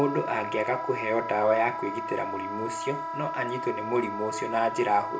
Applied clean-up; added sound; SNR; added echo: none; Wind instrument, woodwind instrument; 5 dB; reverberation time 0.4 s.